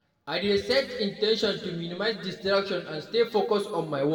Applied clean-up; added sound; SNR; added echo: none; none; none; reverberation time 1.5 s.